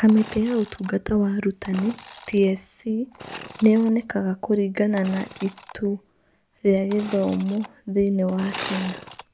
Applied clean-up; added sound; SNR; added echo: none; Sawing / Engine; 17 dB; none.